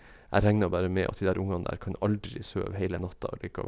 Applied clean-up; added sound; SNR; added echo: none; none; none; none.